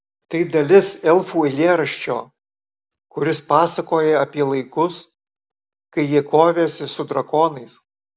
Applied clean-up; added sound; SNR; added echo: none; none; none; none.